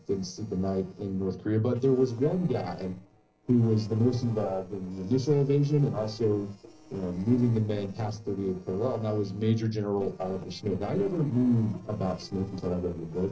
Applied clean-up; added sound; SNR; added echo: neural separator model SepFormer DNS4.